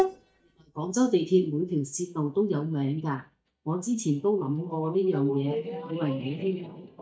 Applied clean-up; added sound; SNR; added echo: neural mask model DeepFilterNet 3.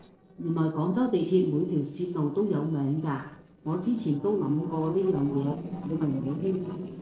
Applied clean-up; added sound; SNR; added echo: neural separator model SepFormer DNS4.